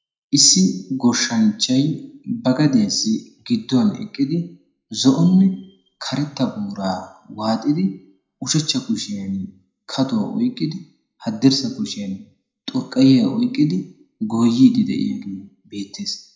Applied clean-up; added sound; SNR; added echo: none; none; none; reverberation time 0.4 s.